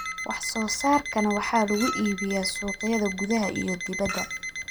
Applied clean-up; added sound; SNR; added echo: none; Chink, clink + Alarm; 6 dB; none.